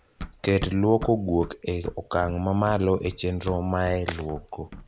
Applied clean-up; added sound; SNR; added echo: none; Run; 15 dB; none.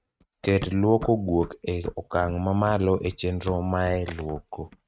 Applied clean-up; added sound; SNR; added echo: neural mask model RNNoise.